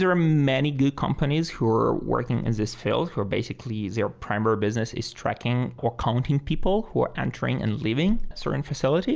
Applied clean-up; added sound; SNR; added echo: none; none; none; none.